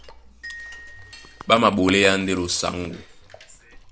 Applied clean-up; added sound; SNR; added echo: none; Glockenspiel + Cutlery, silverware / Dishes, pots, and pans; 20 dB; none.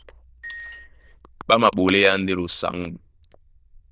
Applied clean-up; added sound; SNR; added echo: neural diffusion model UNIVERSE++.